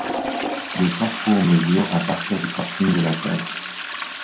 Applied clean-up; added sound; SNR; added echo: none; Toilet flush; 6 dB; reverberation time 0.5 s.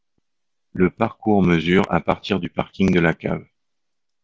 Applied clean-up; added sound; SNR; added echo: none; none; none; none.